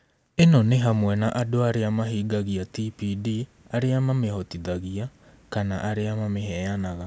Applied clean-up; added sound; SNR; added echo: none; none; none; none.